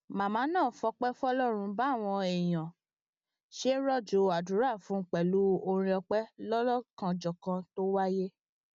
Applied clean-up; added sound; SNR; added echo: none; none; none; none.